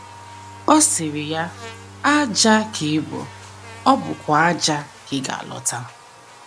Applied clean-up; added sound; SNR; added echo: none; Bowed string instrument + Buzz; 18 dB; none.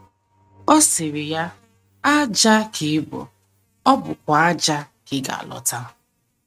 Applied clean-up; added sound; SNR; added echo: neural mask model RNNoise.